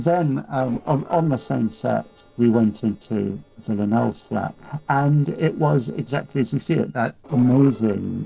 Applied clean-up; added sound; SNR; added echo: neural separator model SepFormer DNS4.